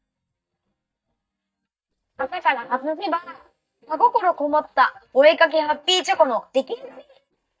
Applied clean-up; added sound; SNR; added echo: neural mask model DeepFilterNet 3.